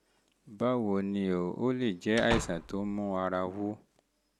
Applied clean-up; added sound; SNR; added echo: none; Slam / Wood; 10 dB; none.